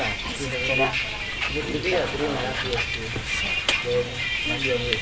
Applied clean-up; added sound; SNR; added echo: none; Bus; -3 dB; none.